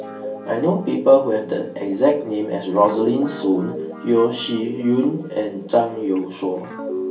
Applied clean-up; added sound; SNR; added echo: none; Guitar; 12 dB; reverberation time 0.3 s.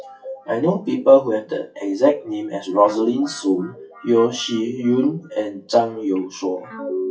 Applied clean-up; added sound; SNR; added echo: classical method WPE with log-MMSE.